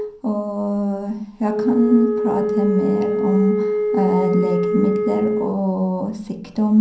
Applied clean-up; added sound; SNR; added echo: none; Wind instrument, woodwind instrument; 3 dB; reverberation time 0.5 s.